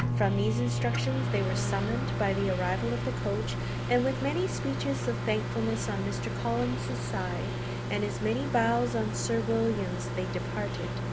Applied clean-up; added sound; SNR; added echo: none; Microwave oven; 0 dB; none.